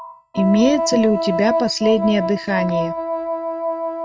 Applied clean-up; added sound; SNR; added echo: neural mask model RNNoise.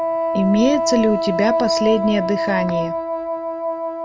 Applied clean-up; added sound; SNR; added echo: none; Wind instrument, woodwind instrument; 1 dB; none.